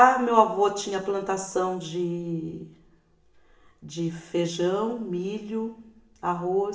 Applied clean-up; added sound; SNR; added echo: none; none; none; reverberation time 0.7 s.